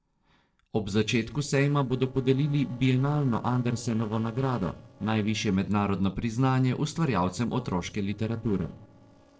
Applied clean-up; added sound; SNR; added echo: neural separator model SepFormer DNS4.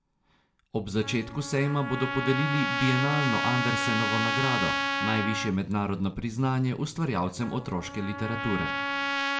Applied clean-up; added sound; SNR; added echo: none; Trumpet; 3 dB; reverberation time 0.5 s.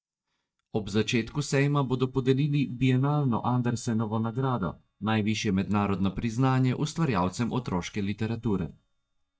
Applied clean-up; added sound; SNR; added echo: neural mask model DeepFilterNet 3.